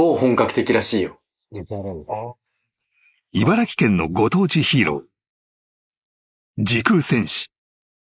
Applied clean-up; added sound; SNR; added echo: neural mask model Resemble Enhance denoiser.